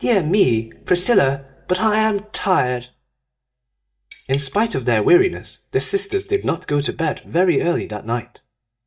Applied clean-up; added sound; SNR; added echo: neural mask model DeepFilterNet 3.